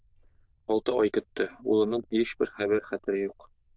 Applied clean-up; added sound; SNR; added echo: neural diffusion model UNIVERSE++.